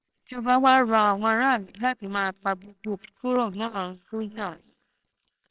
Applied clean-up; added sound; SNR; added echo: neural separator model SepFormer WHAMR!.